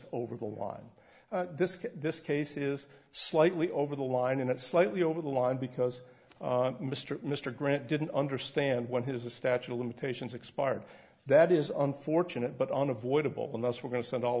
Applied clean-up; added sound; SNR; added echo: none; none; none; none.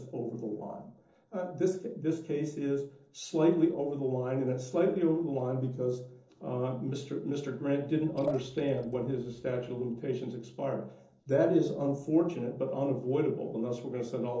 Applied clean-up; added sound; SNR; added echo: neural separator model SepFormer DNS4.